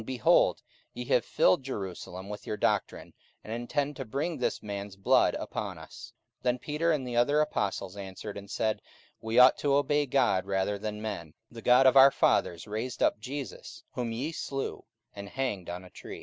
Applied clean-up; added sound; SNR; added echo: none; none; none; none.